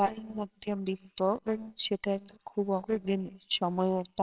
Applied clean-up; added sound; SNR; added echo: neural separator model SepFormer WHAMR!.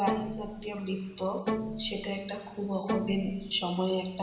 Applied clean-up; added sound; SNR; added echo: none; Bowed string instrument; 4 dB; reverberation time 1.0 s.